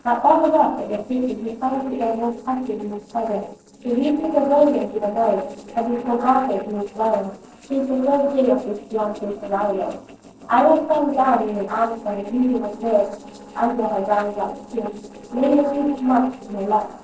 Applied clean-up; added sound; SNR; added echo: neural separator model SepFormer DNS4.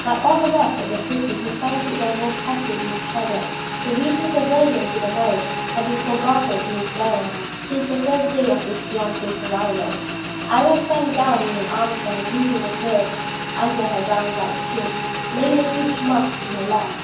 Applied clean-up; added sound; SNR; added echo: none; Motorcycle / Engine; 5 dB; reverberation time 0.9 s.